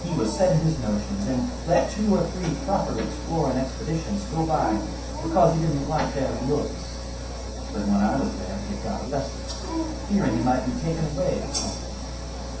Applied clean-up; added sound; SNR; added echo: none; Dog; 12 dB; reverberation time 0.7 s.